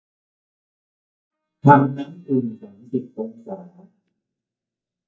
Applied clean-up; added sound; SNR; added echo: neural mask model DeepFilterNet 3.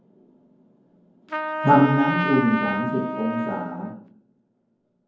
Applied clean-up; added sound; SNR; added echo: none; Trumpet; 6 dB; reverberation time 0.9 s.